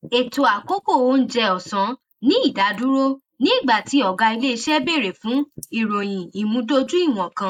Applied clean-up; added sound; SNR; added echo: neural mask model Resemble Enhance denoiser.